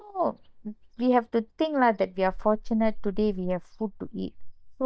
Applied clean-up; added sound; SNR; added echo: neural mask model DeepFilterNet 3.